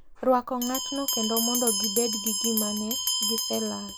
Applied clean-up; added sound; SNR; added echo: none; Bell; 0 dB; none.